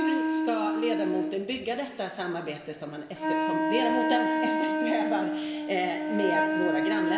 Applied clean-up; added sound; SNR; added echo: none; Wind instrument, woodwind instrument; -3 dB; reverberation time 1.9 s.